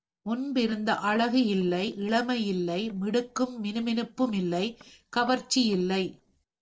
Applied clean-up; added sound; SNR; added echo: neural separator model SepFormer DNS4.